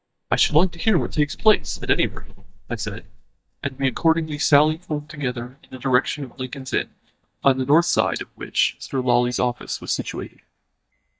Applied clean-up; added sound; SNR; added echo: neural mask model DeepFilterNet 3.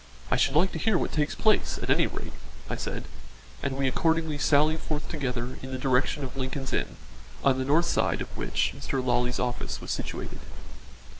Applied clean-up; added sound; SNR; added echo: none; none; none; none.